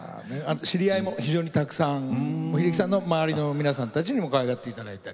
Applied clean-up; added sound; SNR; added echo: none; none; none; none.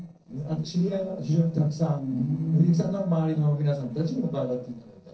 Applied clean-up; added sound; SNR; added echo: neural separator model SepFormer DNS4.